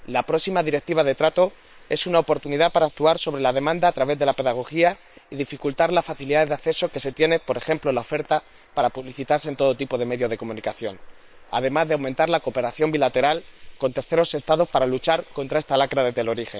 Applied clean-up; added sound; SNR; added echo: neural separator model SepFormer WHAM!.